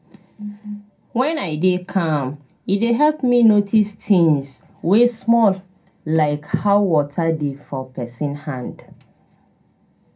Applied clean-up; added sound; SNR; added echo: none; none; none; reverberation time 0.2 s.